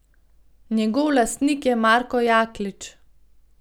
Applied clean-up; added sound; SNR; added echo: none; none; none; none.